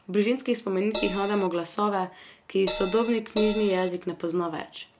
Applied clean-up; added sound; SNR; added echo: none; Crash cymbal; 8 dB; none.